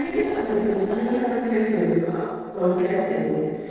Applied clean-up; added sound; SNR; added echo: neural separator model SepFormer DNS4.